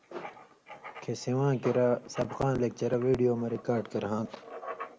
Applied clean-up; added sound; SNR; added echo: none; Writing; 17 dB; none.